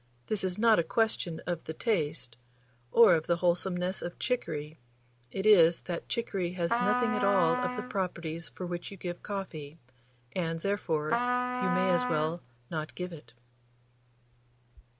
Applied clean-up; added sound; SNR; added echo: none; Trumpet; 2 dB; none.